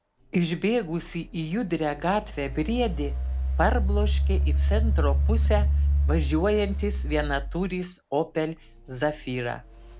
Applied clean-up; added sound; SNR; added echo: none; Engine; -2 dB; none.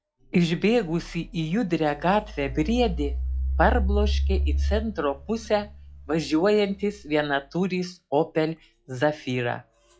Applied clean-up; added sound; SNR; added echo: classical method log-MMSE.